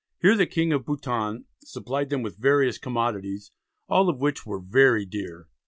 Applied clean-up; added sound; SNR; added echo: none; none; none; none.